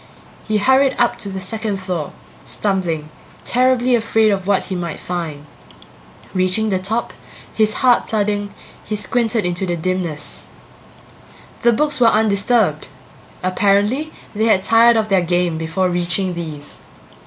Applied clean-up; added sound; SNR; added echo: none; none; none; none.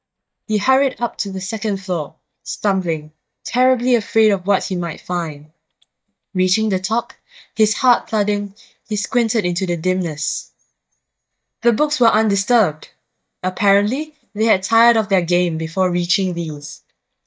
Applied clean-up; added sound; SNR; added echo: neural mask model DeepFilterNet 3.